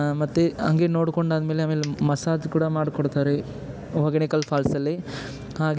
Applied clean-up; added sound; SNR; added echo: none; Coin (dropping); 20 dB; none.